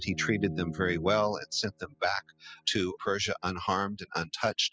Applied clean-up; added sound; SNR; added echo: classical method spectral subtraction.